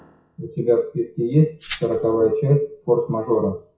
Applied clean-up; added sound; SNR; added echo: classical method WPE with log-MMSE.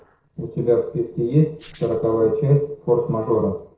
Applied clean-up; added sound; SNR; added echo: neural separator model SepFormer DNS4.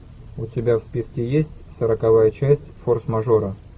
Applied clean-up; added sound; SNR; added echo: none; none; none; none.